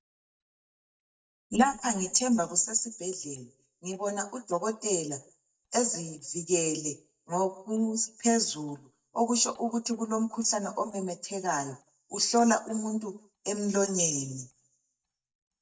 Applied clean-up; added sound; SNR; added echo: neural mask model DeepFilterNet 3.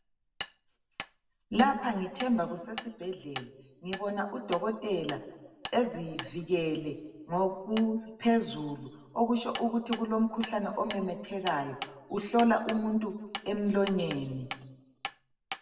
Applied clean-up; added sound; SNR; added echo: none; Hammer; 13 dB; reverberation time 1.1 s.